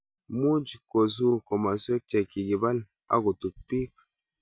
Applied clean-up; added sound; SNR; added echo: none; none; none; none.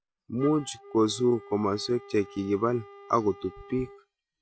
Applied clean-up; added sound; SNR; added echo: none; Wind instrument, woodwind instrument; 19 dB; none.